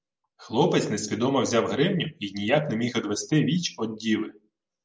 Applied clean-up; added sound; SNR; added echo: none; none; none; none.